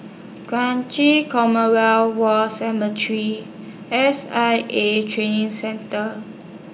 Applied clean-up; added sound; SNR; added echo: none; none; none; none.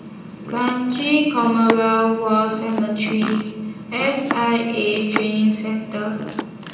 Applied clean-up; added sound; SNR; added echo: none; Domestic sounds, home sounds; 11 dB; reverberation time 0.9 s.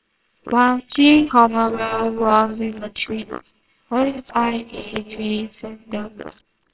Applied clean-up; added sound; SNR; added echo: neural separator model SepFormer WHAMR!.